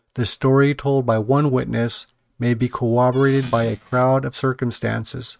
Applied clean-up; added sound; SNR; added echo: neural mask model RNNoise.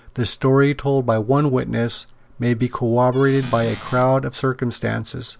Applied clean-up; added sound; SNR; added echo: none; Squeak / Cupboard open or close; 17 dB; none.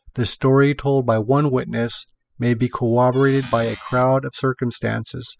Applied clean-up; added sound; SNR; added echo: classical method spectral subtraction.